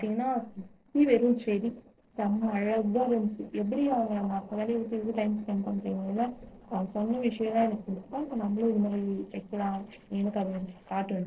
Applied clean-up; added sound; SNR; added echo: neural separator model SepFormer DNS4.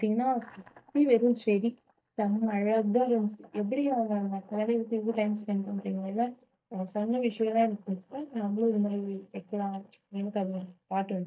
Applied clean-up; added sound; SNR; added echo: neural mask model DeepFilterNet 3.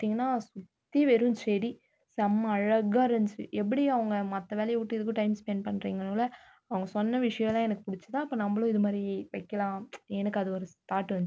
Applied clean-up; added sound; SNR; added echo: none; none; none; none.